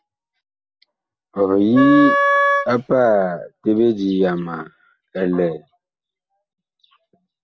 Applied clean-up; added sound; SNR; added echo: none; Wind instrument, woodwind instrument; -2 dB; none.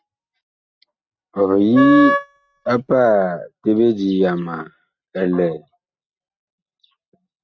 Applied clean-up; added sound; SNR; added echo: neural mask model RNNoise.